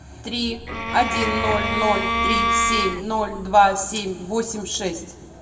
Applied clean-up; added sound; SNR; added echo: none; Bowed string instrument; 1 dB; reverberation time 1.2 s.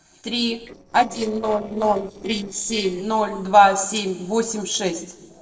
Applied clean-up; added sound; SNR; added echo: neural separator model SepFormer DNS4.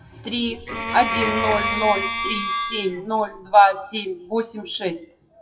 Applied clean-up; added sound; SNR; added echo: classical method WPE with log-MMSE.